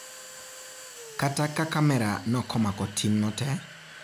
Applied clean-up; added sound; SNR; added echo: none; Domestic sounds, home sounds; 16 dB; none.